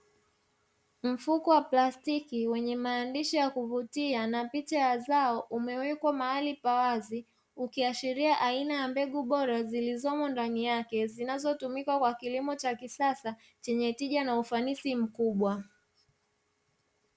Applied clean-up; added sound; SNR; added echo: none; none; none; none.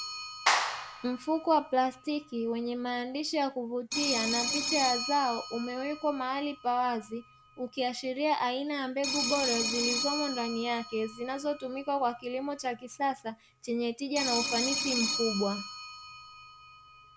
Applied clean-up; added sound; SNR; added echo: none; Clapping + Telephone; 4 dB; none.